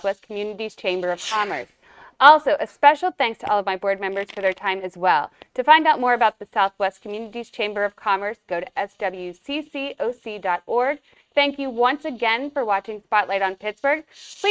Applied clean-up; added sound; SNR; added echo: neural mask model RNNoise.